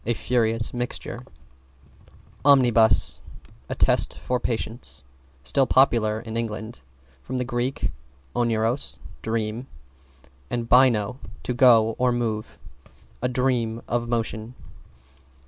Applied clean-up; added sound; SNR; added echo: none; none; none; none.